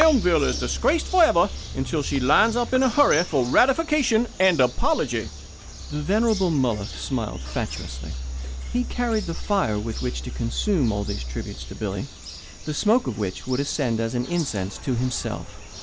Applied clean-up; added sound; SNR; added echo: none; Bird vocalization, bird call, bird song; 9 dB; none.